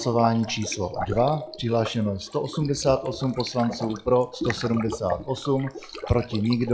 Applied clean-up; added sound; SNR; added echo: classical method log-MMSE.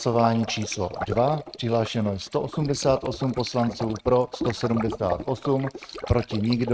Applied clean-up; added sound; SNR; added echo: neural mask model RNNoise.